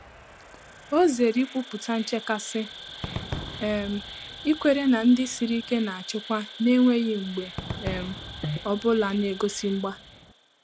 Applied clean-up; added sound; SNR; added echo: none; Crowd / Cheering / Fireworks + Insect; 13 dB; none.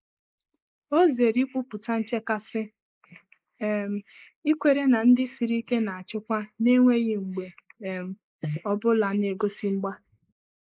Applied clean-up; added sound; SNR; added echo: neural mask model Resemble Enhance denoiser.